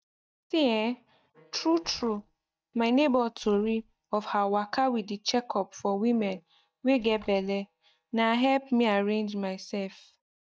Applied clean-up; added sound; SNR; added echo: neural mask model DeepFilterNet 3.